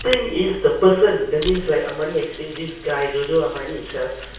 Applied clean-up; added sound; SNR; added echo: none; Mechanisms; 14 dB; reverberation time 0.6 s.